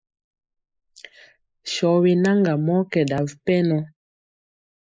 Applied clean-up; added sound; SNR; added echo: neural mask model Resemble Enhance denoiser.